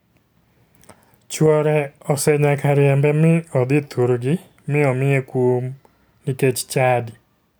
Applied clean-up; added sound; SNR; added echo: none; none; none; none.